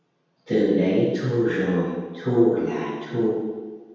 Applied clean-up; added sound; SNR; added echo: none; none; none; reverberation time 1.2 s.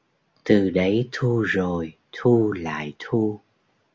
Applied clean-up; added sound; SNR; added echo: none; none; none; none.